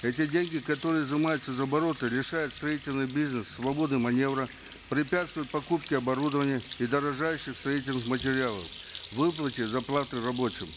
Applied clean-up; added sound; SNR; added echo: none; Sink (filling or washing) / Hands; 12 dB; none.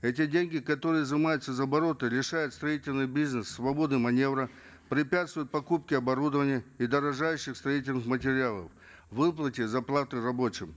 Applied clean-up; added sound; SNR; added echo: none; none; none; none.